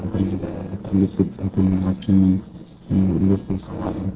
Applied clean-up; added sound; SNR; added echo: neural separator model SepFormer DNS4.